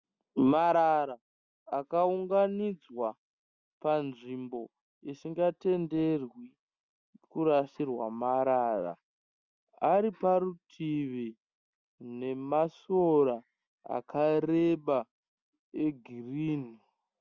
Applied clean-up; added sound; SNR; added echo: none; none; none; none.